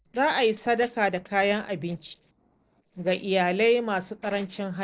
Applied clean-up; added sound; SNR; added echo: neural separator model SepFormer DNS4.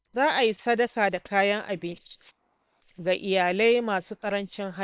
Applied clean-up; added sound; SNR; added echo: neural separator model SepFormer WHAM!.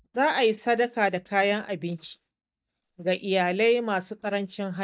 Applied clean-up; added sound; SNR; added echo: neural mask model DeepFilterNet 3.